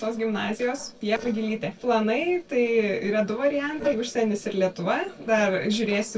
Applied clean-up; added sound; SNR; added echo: neural separator model SepFormer DNS4.